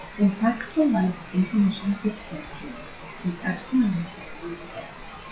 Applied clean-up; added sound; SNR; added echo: classical method WPE with log-MMSE.